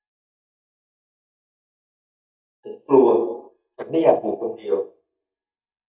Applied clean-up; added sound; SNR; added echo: neural mask model DeepFilterNet 3.